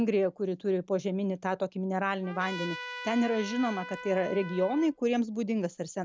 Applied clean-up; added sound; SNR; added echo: none; Trumpet; 12 dB; none.